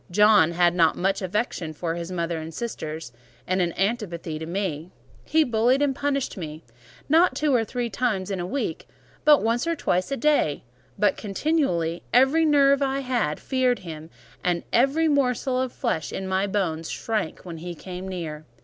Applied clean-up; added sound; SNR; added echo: none; none; none; none.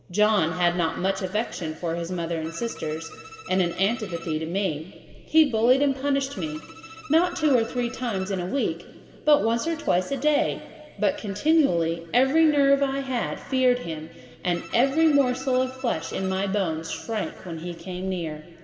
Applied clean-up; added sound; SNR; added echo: none; Bowed string instrument; 20 dB; reverberation time 2.3 s.